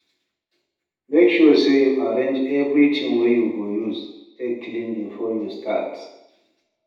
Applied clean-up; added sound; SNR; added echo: none; none; none; reverberation time 0.8 s.